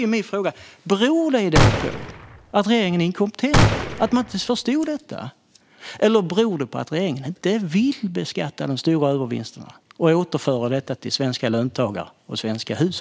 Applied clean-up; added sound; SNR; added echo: none; Gunshot, gunfire; -1 dB; none.